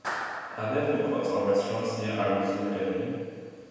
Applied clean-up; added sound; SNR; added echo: none; Clapping; 13 dB; reverberation time 1.9 s.